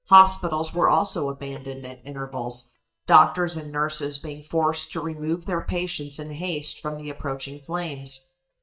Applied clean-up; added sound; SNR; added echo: neural mask model DeepFilterNet 3.